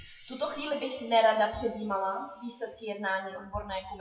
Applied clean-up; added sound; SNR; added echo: classical method WPE with log-MMSE.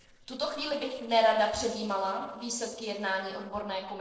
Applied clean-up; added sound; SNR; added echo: neural separator model SepFormer DNS4.